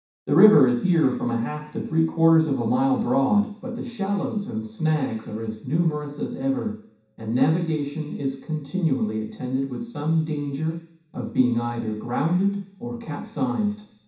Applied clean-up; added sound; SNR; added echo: none; none; none; reverberation time 0.7 s.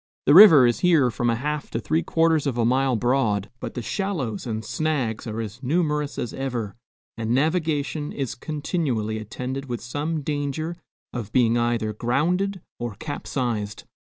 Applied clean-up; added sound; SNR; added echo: none; none; none; none.